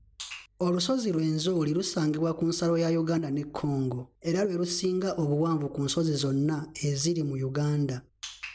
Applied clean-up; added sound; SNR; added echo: none; none; none; none.